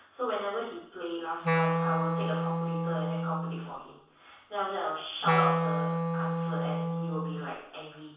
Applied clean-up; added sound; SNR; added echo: none; Wind instrument, woodwind instrument; -4 dB; reverberation time 0.7 s.